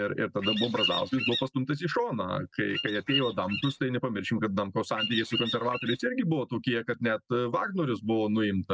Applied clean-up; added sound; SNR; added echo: neural mask model RNNoise.